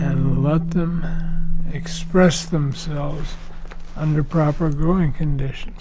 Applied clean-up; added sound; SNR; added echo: none; Bass guitar; 11 dB; none.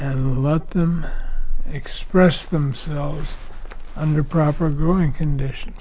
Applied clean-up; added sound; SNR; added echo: none; none; none; none.